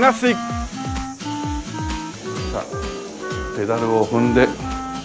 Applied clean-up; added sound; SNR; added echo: none; Wind instrument, woodwind instrument; 7 dB; none.